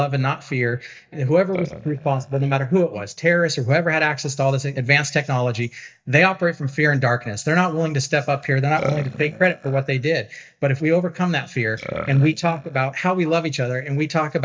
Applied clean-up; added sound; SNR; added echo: neural mask model DeepFilterNet 3.